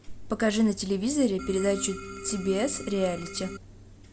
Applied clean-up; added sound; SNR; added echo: none; Organ; 11 dB; none.